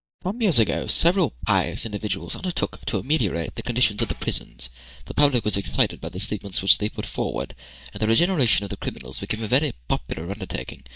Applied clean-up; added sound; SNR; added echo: neural mask model DeepFilterNet 3.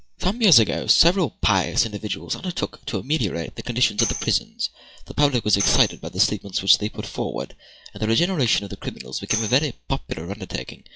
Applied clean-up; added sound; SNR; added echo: classical method log-MMSE.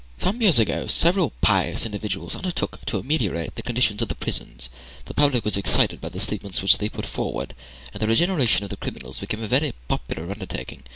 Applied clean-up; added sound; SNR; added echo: none; none; none; none.